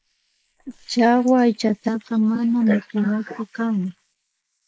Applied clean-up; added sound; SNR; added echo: neural mask model Resemble Enhance denoiser.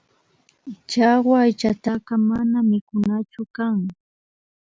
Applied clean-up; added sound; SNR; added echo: none; none; none; none.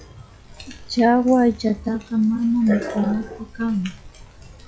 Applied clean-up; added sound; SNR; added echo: classical method log-MMSE.